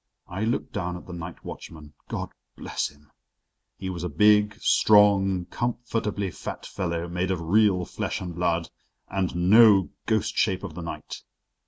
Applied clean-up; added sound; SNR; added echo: none; none; none; none.